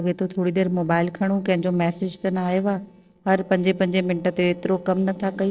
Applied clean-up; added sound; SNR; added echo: neural separator model SepFormer DNS4.